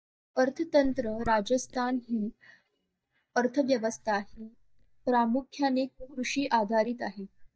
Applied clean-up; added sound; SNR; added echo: neural mask model DeepFilterNet 3.